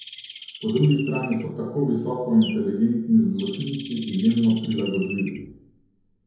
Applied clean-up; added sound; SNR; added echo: none; Bird; 17 dB; reverberation time 0.9 s.